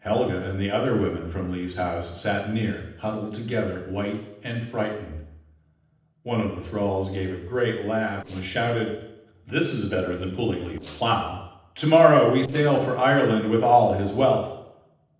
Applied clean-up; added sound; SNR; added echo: neural separator model SepFormer DNS4.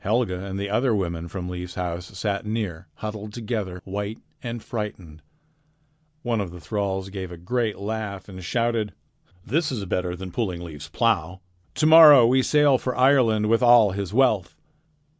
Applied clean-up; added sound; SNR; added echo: none; none; none; none.